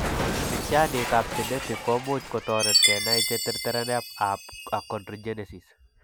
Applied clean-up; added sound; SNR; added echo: none; Chime + Cat; 0 dB; none.